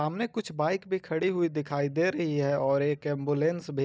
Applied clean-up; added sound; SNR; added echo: none; none; none; none.